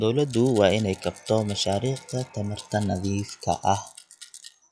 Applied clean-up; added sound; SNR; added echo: classical method log-MMSE.